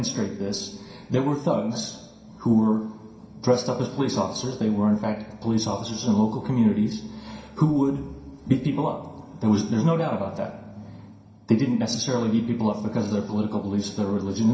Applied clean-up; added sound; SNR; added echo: none; none; none; reverberation time 0.5 s.